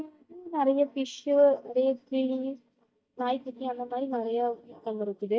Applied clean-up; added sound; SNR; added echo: neural mask model DeepFilterNet 3.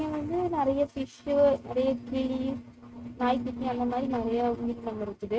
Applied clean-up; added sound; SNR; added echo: neural mask model RNNoise.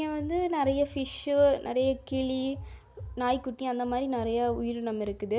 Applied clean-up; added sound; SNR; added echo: none; none; none; none.